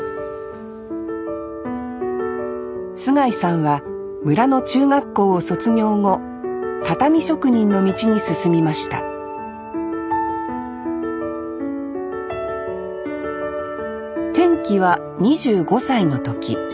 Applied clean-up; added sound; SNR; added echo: none; none; none; none.